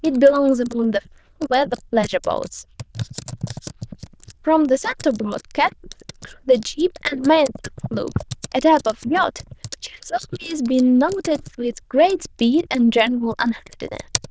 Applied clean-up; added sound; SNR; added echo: neural diffusion model UNIVERSE++.